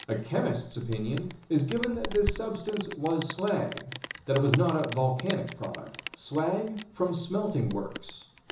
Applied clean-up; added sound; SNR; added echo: none; Rain; 10 dB; reverberation time 0.6 s.